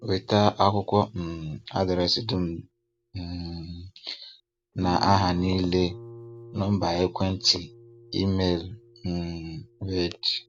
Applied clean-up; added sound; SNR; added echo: none; Guitar; 18 dB; none.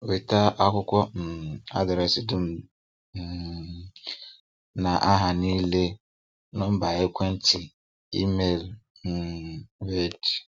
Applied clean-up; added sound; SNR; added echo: none; none; none; none.